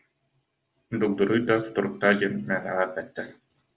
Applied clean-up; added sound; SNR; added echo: none; none; none; none.